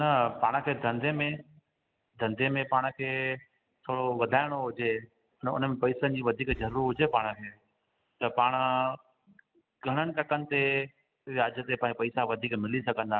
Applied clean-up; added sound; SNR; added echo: none; Boom; 15 dB; none.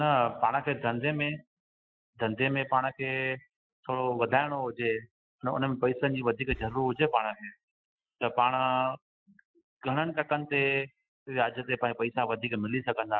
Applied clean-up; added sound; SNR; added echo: classical method Wiener filter.